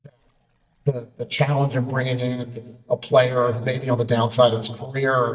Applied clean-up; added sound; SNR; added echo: neural mask model DeepFilterNet 3.